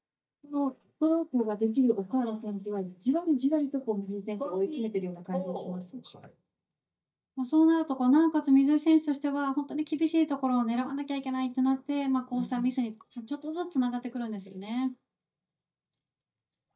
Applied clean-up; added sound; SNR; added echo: neural mask model DeepFilterNet 3.